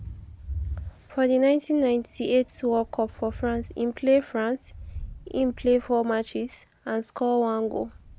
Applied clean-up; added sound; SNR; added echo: none; Thunder; 15 dB; none.